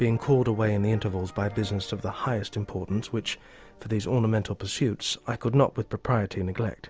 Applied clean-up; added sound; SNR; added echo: none; none; none; none.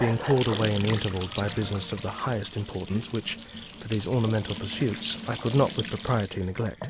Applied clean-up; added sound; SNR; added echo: none; Trickle, dribble / Bathtub (filling or washing) / Sink (filling or washing) / Gurgling / Splash, splatter; 6 dB; none.